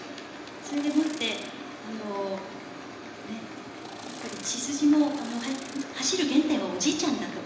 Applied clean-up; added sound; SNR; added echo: none; Insect; 16 dB; reverberation time 1.0 s.